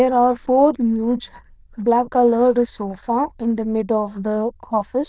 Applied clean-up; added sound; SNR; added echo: neural diffusion model UNIVERSE++.